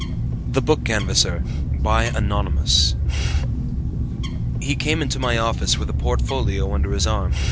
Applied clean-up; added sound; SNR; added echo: none; Bird; -3 dB; none.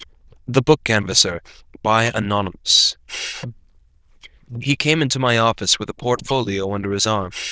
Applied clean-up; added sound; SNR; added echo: neural diffusion model UNIVERSE++.